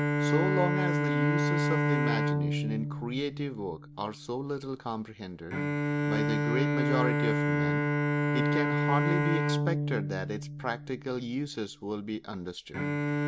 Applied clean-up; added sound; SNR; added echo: none; Bowed string instrument; -5 dB; none.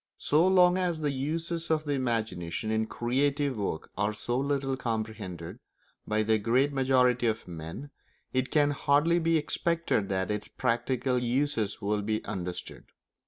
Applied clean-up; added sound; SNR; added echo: none; none; none; none.